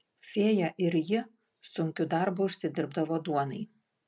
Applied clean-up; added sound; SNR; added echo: none; none; none; none.